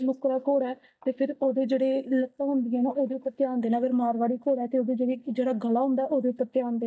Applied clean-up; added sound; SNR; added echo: neural mask model DeepFilterNet 3.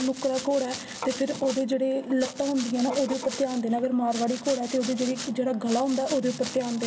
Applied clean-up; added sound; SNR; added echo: none; Domestic sounds, home sounds; 13 dB; none.